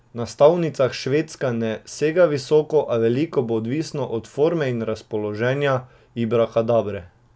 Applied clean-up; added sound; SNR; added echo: none; none; none; none.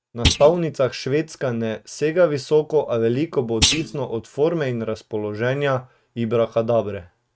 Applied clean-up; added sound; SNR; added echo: neural mask model RNNoise.